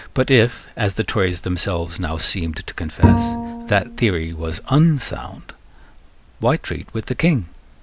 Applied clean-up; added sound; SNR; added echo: none; Bowed string instrument; 1 dB; none.